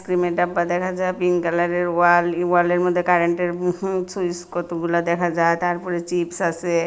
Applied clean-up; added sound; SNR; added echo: none; none; none; none.